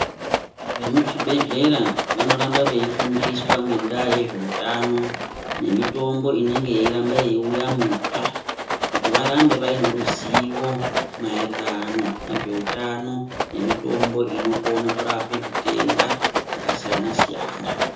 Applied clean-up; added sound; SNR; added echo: none; Rattle; 1 dB; reverberation time 0.5 s.